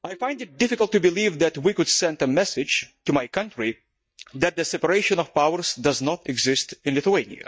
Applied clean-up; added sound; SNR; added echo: neural mask model DeepFilterNet 3.